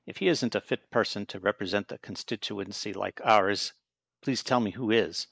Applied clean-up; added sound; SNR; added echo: neural mask model Resemble Enhance denoiser.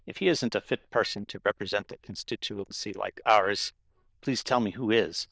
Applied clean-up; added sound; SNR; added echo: neural diffusion model UNIVERSE++.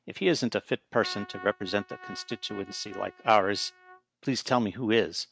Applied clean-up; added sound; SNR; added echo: neural mask model RNNoise.